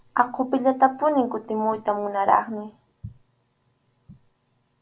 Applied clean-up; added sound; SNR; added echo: none; none; none; none.